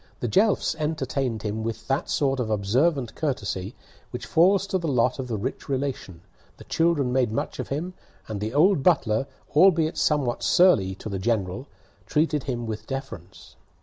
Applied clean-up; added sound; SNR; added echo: none; none; none; none.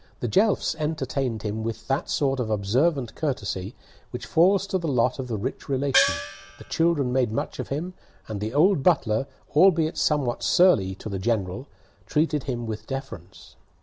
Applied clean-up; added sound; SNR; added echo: none; Gong; 2 dB; none.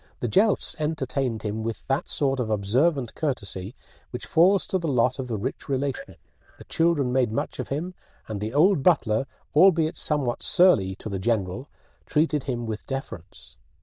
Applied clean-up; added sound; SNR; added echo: neural diffusion model UNIVERSE++.